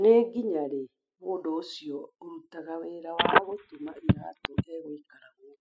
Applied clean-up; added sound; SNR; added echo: classical method spectral subtraction.